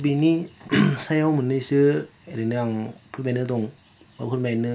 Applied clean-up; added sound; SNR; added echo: none; none; none; reverberation time 0.2 s.